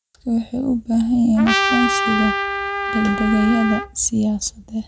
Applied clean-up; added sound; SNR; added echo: none; Trumpet; 2 dB; none.